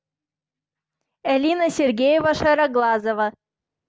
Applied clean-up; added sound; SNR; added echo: none; none; none; none.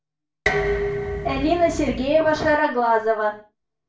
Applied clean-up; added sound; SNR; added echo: none; Dishes, pots, and pans; 5 dB; reverberation time 0.3 s.